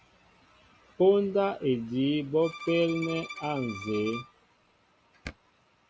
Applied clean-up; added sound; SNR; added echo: none; Bowed string instrument; 13 dB; none.